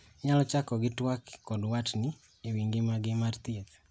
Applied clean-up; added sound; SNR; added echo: none; none; none; none.